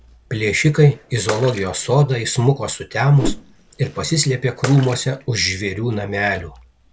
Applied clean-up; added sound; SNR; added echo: none; Whoosh, swoosh, swish + Bathtub (filling or washing) / Water / Splash, splatter; 13 dB; none.